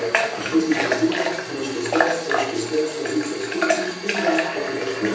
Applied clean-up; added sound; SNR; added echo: none; Water tap, faucet / Water; 1 dB; reverberation time 1.1 s.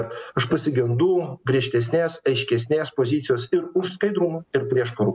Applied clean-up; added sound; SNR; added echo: none; none; none; none.